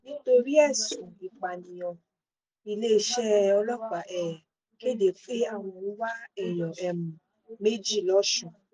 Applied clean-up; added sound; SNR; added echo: none; none; none; none.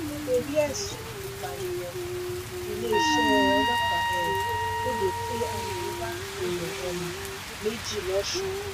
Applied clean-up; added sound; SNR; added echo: none; Trumpet + Rain; -3 dB; none.